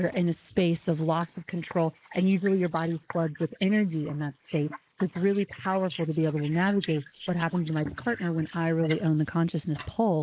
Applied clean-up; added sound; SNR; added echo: neural mask model Resemble Enhance denoiser.